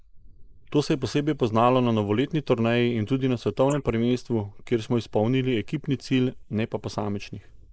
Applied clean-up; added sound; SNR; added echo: neural mask model Resemble Enhance denoiser.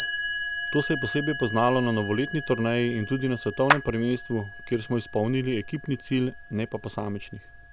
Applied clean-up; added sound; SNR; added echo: none; Chime + Clapping; 1 dB; none.